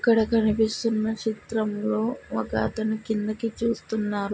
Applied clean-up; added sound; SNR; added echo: none; none; none; none.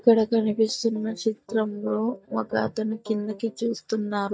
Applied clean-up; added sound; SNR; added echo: neural mask model DeepFilterNet 3.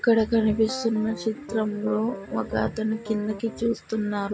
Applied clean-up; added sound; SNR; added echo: none; Piano; 14 dB; none.